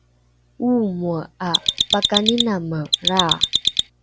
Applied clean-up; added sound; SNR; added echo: none; Mechanisms; -3 dB; none.